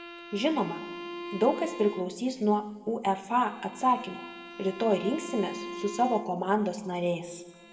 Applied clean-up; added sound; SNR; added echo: none; Bowed string instrument; 13 dB; reverberation time 1.1 s.